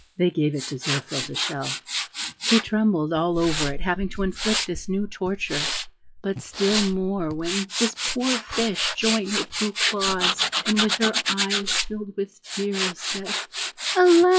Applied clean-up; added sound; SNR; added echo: classical method log-MMSE.